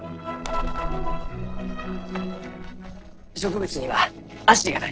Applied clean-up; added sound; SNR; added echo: neural separator model SepFormer DNS4.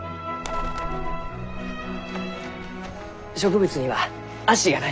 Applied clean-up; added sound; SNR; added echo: none; Bird; 9 dB; none.